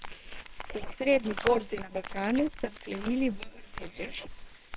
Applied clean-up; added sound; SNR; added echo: neural separator model SepFormer WHAMR!.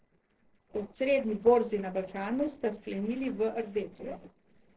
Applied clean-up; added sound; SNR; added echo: neural separator model SepFormer DNS4.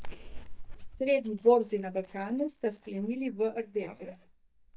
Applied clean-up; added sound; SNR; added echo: neural mask model DeepFilterNet 3.